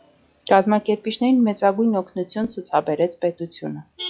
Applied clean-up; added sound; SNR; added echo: classical method log-MMSE.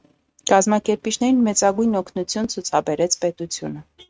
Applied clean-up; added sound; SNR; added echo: neural mask model RNNoise.